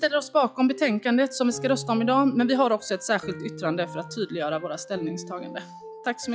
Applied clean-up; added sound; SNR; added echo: classical method log-MMSE.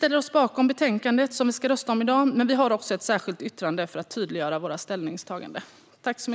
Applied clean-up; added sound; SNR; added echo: none; none; none; none.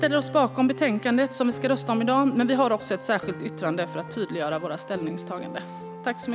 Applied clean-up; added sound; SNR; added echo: none; Piano; 12 dB; none.